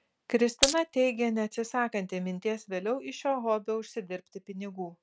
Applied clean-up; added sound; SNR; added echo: none; Glass; -2 dB; none.